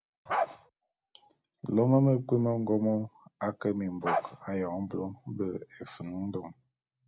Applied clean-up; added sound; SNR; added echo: none; Bark; 4 dB; none.